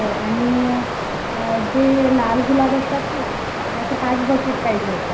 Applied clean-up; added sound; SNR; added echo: none; Water; 4 dB; reverberation time 0.5 s.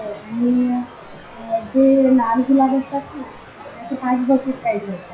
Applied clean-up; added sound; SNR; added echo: classical method WPE with log-MMSE.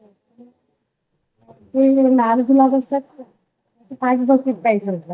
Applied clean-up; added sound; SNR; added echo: neural mask model DeepFilterNet 3.